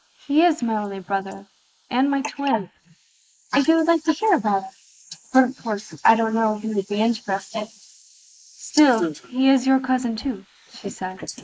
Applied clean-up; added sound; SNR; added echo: neural mask model Resemble Enhance denoiser.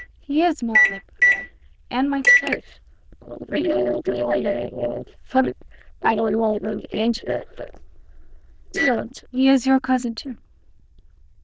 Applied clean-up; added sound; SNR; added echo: neural diffusion model UNIVERSE++.